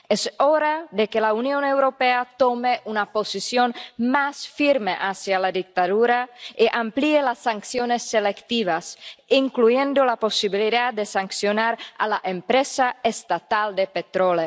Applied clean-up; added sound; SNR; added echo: none; none; none; none.